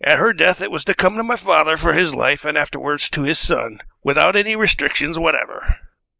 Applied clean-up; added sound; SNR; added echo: neural mask model Resemble Enhance denoiser.